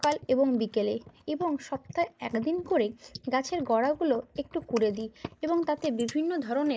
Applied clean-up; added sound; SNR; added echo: neural mask model Resemble Enhance denoiser.